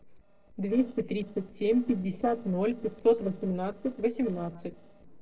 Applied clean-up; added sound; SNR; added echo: neural separator model SepFormer DNS4.